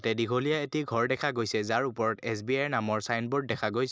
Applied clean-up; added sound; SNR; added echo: none; none; none; none.